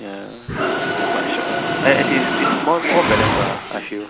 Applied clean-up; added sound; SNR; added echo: none; Mechanisms; -2 dB; none.